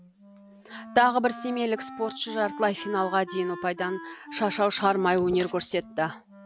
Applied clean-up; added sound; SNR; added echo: none; Wind instrument, woodwind instrument; 15 dB; none.